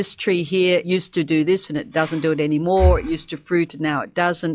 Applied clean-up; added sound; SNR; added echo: classical method log-MMSE.